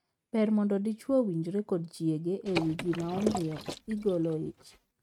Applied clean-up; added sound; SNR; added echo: neural mask model RNNoise.